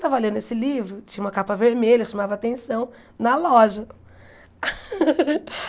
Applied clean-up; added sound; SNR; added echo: none; none; none; none.